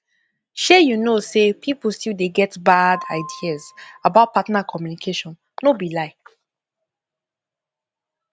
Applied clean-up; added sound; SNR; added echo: none; Piano; 17 dB; none.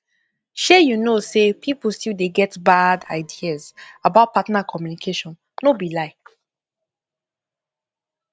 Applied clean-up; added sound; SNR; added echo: neural separator model SepFormer DNS4.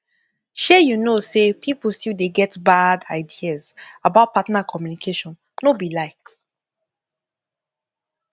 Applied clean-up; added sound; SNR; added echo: none; none; none; none.